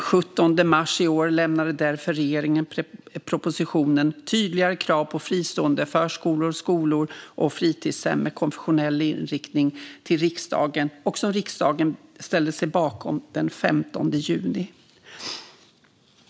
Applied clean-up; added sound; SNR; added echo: none; none; none; none.